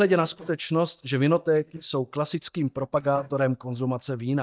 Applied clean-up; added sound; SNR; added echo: neural mask model DeepFilterNet 3.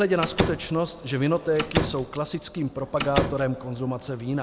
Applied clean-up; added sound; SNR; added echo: none; Slam; 4 dB; none.